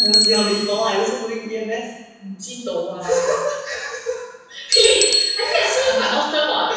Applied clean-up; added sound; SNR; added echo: none; Bicycle; 3 dB; reverberation time 1.1 s.